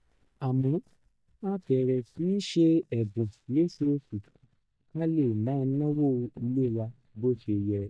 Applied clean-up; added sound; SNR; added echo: neural mask model DeepFilterNet 3.